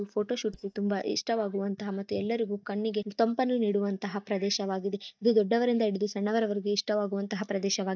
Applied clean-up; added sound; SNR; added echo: neural mask model DeepFilterNet 3.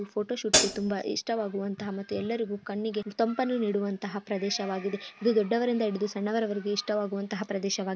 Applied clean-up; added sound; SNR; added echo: none; Hi-hat; -5 dB; none.